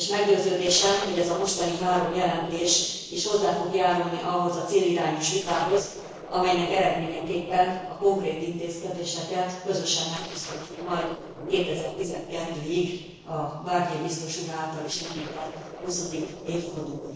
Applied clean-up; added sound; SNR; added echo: neural separator model SepFormer DNS4.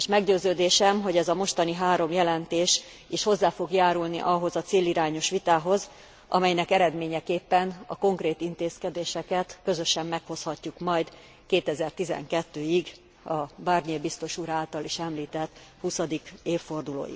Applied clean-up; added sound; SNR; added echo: none; none; none; none.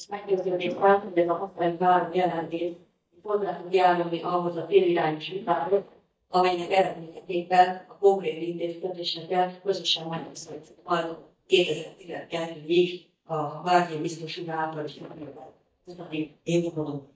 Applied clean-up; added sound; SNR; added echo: neural mask model DeepFilterNet 3.